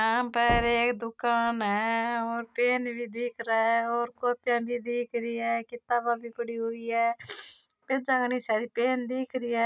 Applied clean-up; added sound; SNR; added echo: neural mask model RNNoise.